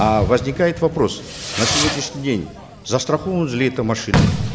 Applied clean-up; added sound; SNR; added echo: none; Fireworks; 3 dB; none.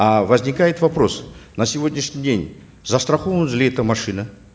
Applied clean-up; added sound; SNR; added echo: none; none; none; none.